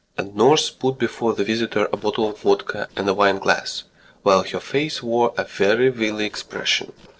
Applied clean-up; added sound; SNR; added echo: neural separator model SepFormer DNS4.